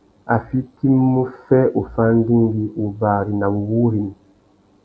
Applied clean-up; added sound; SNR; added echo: none; none; none; none.